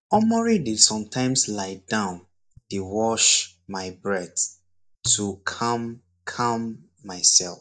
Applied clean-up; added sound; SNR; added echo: neural mask model DeepFilterNet 3.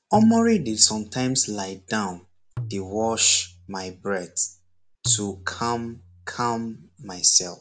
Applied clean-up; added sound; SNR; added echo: none; Tabla; 16 dB; none.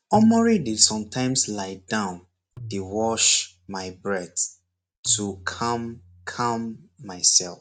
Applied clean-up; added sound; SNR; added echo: neural mask model RNNoise.